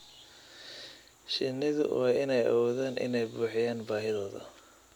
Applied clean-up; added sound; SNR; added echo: none; none; none; none.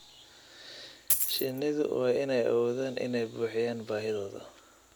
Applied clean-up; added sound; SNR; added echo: none; Coin (dropping); -2 dB; none.